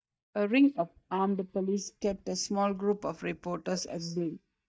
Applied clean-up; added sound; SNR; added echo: neural mask model DeepFilterNet 3.